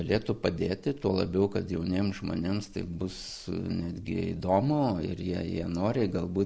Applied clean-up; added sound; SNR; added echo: none; none; none; none.